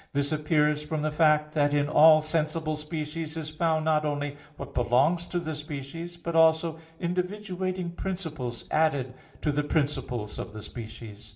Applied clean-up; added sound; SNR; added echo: none; none; none; reverberation time 0.7 s.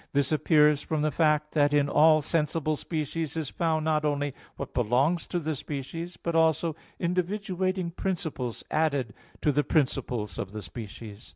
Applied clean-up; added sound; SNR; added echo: none; none; none; none.